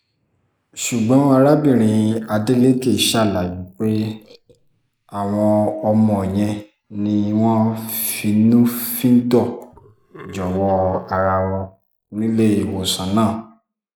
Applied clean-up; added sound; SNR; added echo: neural mask model Resemble Enhance denoiser.